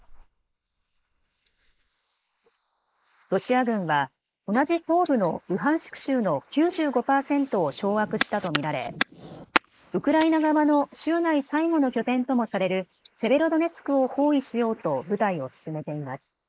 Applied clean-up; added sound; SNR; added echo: neural mask model Resemble Enhance denoiser.